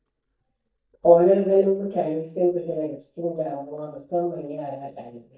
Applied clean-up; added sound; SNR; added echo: neural mask model DeepFilterNet 3.